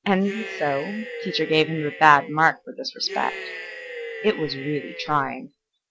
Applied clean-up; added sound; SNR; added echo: none; Cheering; 12 dB; none.